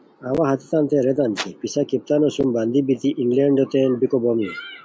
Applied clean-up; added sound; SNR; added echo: none; none; none; none.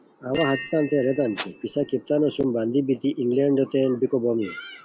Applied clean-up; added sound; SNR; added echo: none; Bell; -4 dB; none.